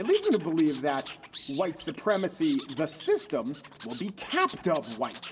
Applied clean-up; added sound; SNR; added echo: none; Animal; 14 dB; reverberation time 0.4 s.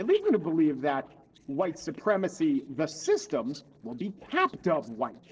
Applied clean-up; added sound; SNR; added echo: neural separator model SepFormer DNS4.